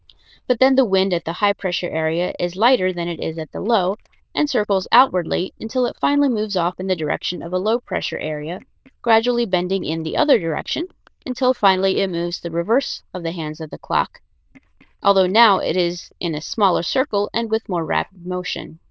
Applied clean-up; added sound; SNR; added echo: neural diffusion model UNIVERSE++.